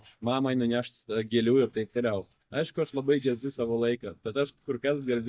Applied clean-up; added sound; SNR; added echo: neural mask model DeepFilterNet 3.